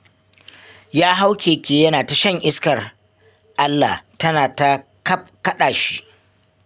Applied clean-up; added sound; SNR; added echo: none; none; none; none.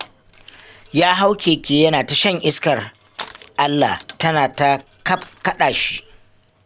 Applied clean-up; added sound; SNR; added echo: none; Crushing; 20 dB; none.